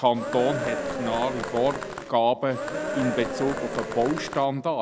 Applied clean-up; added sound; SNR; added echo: none; Cheering; 5 dB; none.